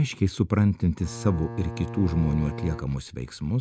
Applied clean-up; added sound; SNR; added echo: none; Bowed string instrument; 11 dB; none.